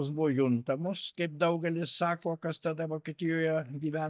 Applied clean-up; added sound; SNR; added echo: neural mask model DeepFilterNet 3.